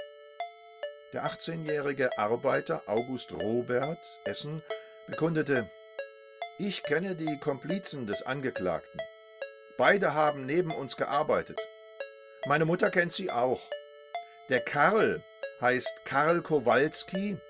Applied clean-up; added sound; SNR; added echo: none; Ringtone; 12 dB; none.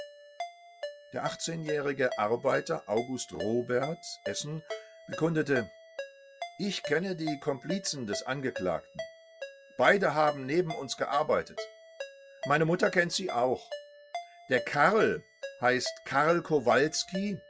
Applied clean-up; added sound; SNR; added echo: classical method log-MMSE.